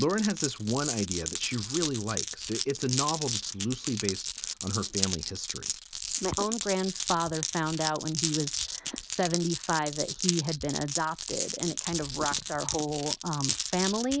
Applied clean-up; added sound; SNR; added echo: none; Glass; 3 dB; none.